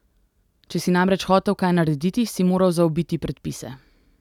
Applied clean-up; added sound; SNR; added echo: none; none; none; none.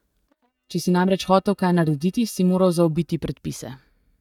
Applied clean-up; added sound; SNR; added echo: neural mask model DeepFilterNet 3.